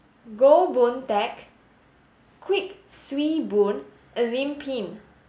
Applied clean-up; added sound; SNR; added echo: none; none; none; none.